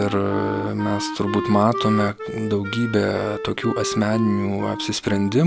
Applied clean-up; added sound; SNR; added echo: none; Wind instrument, woodwind instrument; 8 dB; none.